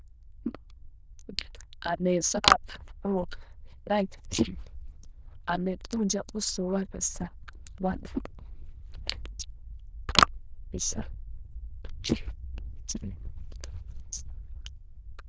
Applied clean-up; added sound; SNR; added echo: neural diffusion model UNIVERSE++.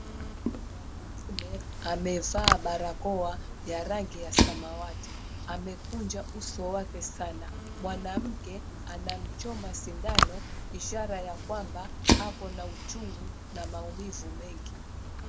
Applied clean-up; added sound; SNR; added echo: none; Fire; -4 dB; none.